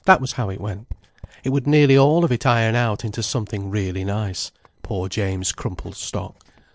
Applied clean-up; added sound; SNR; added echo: neural separator model SepFormer DNS4.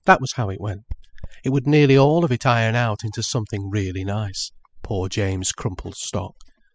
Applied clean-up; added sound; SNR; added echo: classical method spectral subtraction.